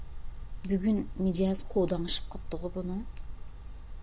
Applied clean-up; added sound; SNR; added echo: none; Tick; 6 dB; none.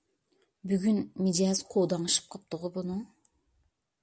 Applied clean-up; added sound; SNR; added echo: none; none; none; none.